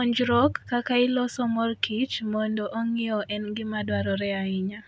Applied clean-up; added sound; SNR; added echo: none; none; none; none.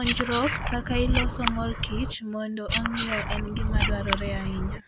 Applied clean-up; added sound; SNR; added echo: none; Frog; -4 dB; none.